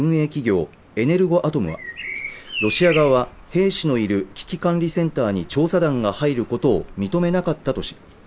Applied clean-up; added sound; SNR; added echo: none; Bird vocalization, bird call, bird song; 15 dB; none.